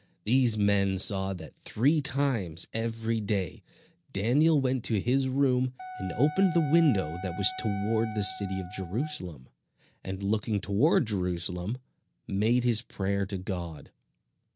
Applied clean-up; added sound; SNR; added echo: none; Wind instrument, woodwind instrument; 12 dB; none.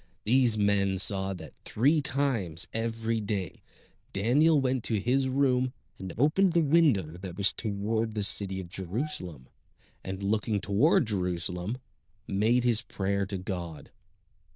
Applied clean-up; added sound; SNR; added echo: neural diffusion model UNIVERSE++.